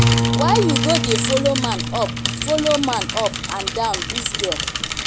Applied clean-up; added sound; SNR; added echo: none; Mechanisms / Bicycle + Bowed string instrument; -1 dB; none.